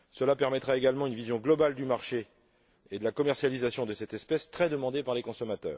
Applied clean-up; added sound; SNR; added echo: none; none; none; none.